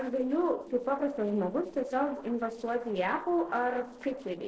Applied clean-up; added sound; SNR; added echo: neural separator model SepFormer DNS4.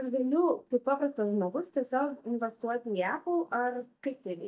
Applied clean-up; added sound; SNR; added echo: neural mask model DeepFilterNet 3.